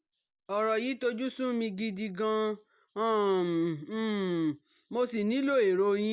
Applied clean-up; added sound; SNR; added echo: none; none; none; none.